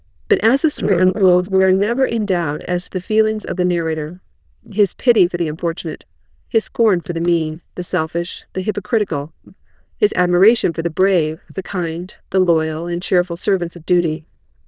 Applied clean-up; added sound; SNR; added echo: neural diffusion model UNIVERSE++.